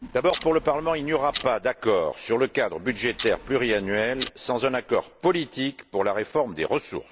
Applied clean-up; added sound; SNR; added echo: none; Clock; 10 dB; none.